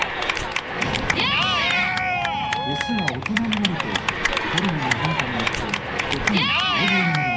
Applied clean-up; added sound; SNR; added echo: none; Cheering / Clapping; -5 dB; reverberation time 0.3 s.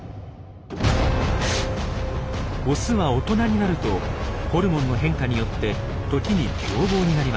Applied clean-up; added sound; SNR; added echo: none; none; none; none.